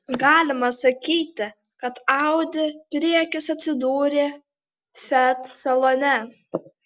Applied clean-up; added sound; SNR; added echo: none; none; none; none.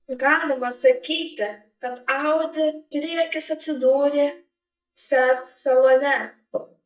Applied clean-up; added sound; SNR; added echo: neural mask model DeepFilterNet 3.